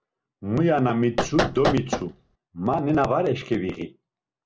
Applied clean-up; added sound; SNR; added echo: none; Knock; 2 dB; none.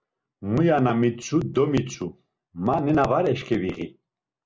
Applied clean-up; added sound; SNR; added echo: none; none; none; none.